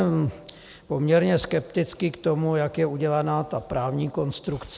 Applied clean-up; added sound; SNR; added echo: none; none; none; none.